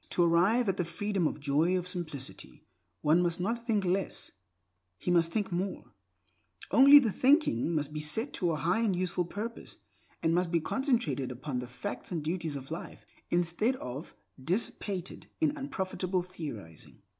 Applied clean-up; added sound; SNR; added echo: none; none; none; none.